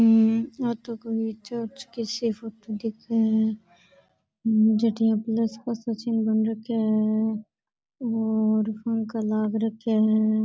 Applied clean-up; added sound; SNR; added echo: none; none; none; none.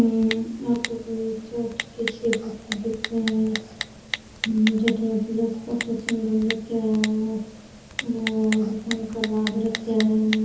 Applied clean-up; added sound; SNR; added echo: none; Typing; 10 dB; reverberation time 0.8 s.